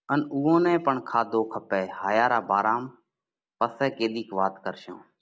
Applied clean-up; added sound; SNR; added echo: none; none; none; none.